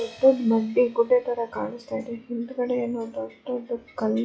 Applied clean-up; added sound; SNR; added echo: classical method log-MMSE.